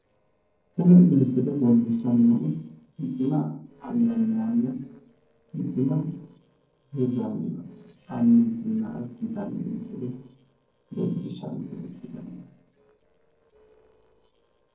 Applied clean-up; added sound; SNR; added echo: neural separator model SepFormer DNS4.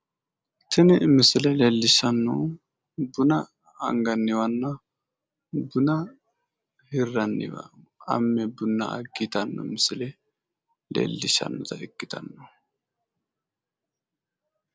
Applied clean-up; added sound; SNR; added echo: none; none; none; none.